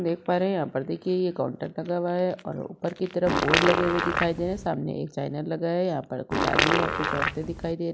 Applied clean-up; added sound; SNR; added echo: none; Fart; -2 dB; none.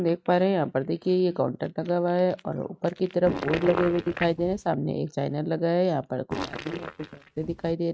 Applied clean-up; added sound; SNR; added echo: neural mask model RNNoise.